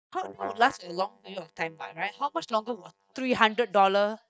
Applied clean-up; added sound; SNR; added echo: neural mask model DeepFilterNet 3.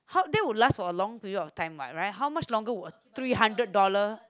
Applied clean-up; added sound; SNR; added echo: none; none; none; none.